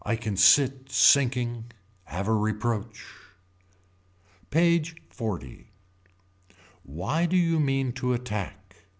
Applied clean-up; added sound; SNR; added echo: none; none; none; none.